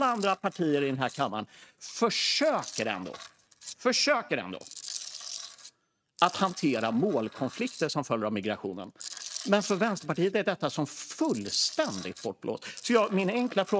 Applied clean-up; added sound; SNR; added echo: neural mask model RNNoise.